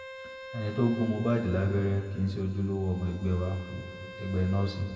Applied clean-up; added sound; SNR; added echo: none; Bowed string instrument; 16 dB; reverberation time 2.2 s.